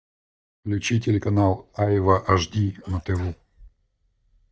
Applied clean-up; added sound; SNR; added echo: neural mask model DeepFilterNet 3.